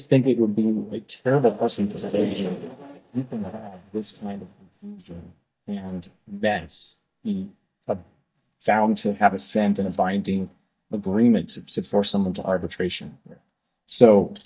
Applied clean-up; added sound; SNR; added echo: neural mask model DeepFilterNet 3.